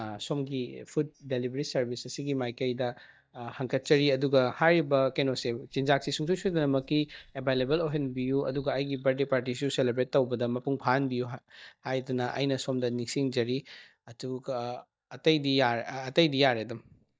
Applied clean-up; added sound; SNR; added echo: neural mask model DeepFilterNet 3.